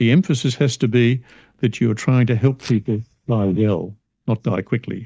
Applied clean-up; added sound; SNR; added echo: neural mask model DeepFilterNet 3.